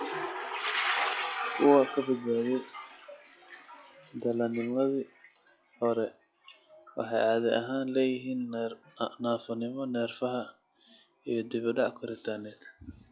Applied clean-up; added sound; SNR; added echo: classical method log-MMSE.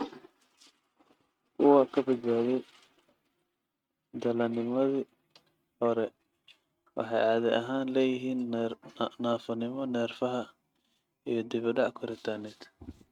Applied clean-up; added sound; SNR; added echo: neural mask model RNNoise.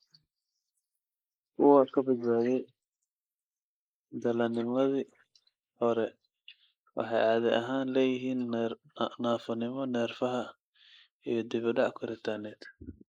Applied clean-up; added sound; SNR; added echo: neural mask model Resemble Enhance denoiser.